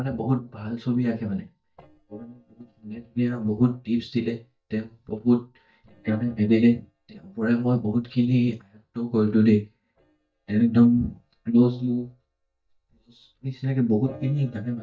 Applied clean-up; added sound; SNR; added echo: neural mask model DeepFilterNet 3.